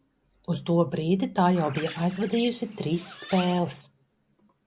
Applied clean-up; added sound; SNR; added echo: none; Bird; 15 dB; none.